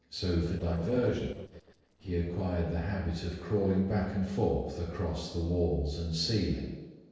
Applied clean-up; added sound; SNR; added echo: neural separator model SepFormer DNS4.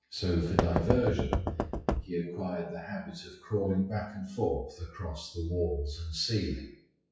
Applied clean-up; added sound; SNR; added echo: classical method WPE with log-MMSE.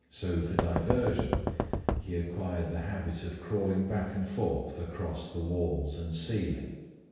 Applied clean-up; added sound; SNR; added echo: none; Knock; 0 dB; reverberation time 1.2 s.